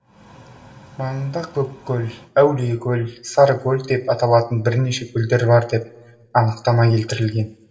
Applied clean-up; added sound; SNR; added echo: none; none; none; reverberation time 0.7 s.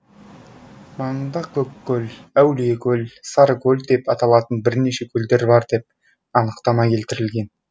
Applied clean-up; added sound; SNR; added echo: none; none; none; none.